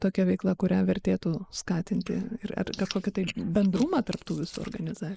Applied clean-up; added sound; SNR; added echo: neural mask model Resemble Enhance denoiser.